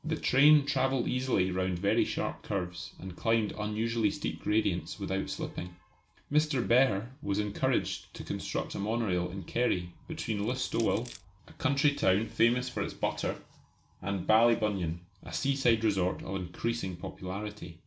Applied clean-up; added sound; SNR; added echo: none; Crushing; 20 dB; none.